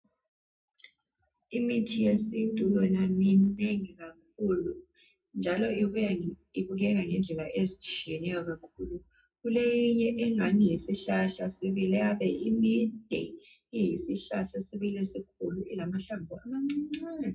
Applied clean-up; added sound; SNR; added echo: none; none; none; reverberation time 0.4 s.